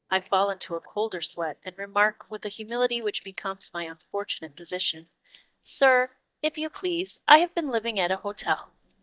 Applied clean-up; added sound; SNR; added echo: neural mask model DeepFilterNet 3.